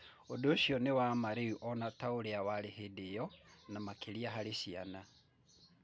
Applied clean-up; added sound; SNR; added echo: none; none; none; none.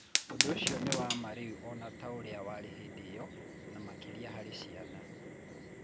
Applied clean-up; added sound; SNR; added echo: none; Fire; -4 dB; none.